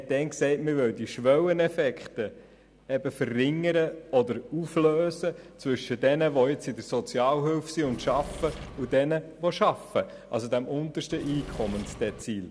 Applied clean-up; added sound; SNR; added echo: none; Engine / Mechanisms; 13 dB; none.